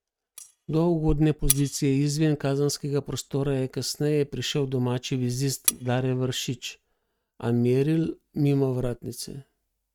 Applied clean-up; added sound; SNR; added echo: neural mask model RNNoise.